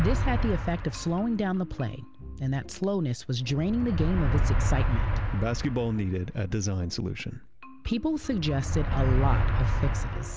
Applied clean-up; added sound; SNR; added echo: none; Motor vehicle (road); 0 dB; none.